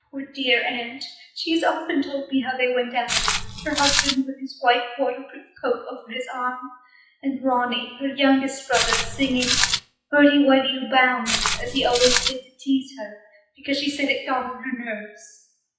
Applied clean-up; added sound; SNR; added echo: classical method WPE with log-MMSE.